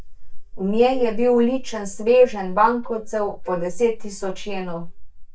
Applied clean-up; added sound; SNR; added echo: neural mask model DeepFilterNet 3.